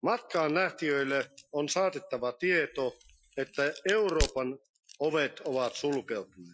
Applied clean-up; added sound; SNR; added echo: classical method Wiener filter.